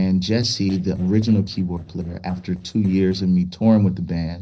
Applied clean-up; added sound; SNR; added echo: neural separator model SepFormer DNS4.